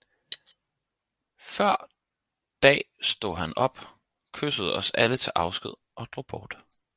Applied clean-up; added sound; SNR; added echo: none; Cutlery, silverware; 12 dB; none.